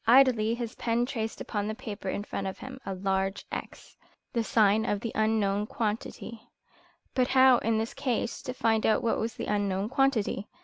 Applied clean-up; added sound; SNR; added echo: none; none; none; none.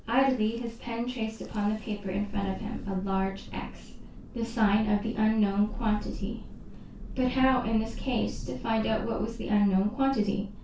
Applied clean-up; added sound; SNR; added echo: none; Thunder; 10 dB; reverberation time 0.2 s.